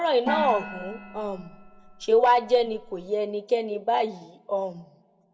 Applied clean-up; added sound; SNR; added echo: none; Gong; 10 dB; reverberation time 0.7 s.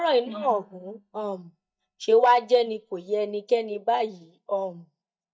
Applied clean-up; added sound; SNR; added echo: neural mask model DeepFilterNet 3.